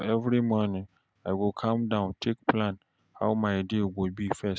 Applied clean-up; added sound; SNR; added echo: none; none; none; none.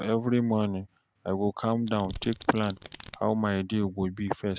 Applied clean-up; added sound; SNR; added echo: none; Domestic sounds, home sounds; 15 dB; none.